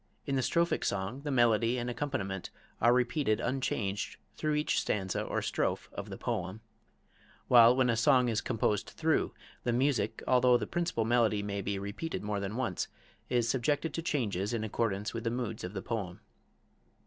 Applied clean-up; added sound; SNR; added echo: none; none; none; none.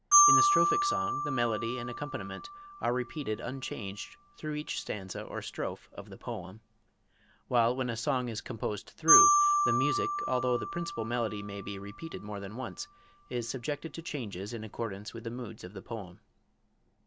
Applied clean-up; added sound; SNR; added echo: none; Marimba, xylophone; -2 dB; none.